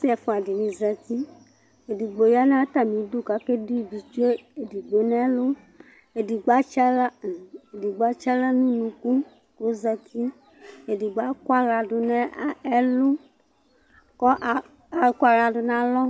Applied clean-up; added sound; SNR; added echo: none; none; none; none.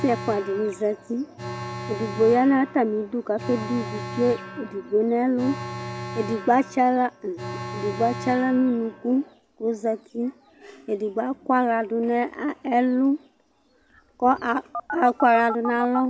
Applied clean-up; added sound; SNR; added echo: none; Alarm; 12 dB; none.